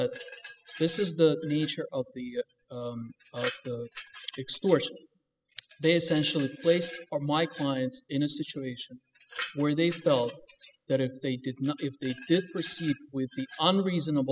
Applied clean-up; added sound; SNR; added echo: classical method spectral subtraction.